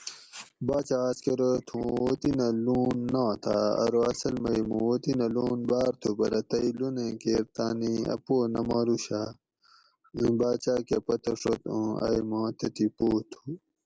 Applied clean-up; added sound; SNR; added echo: none; none; none; none.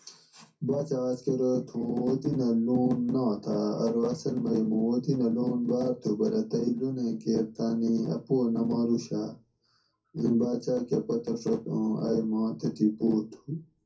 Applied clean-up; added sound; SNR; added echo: none; none; none; reverberation time 0.3 s.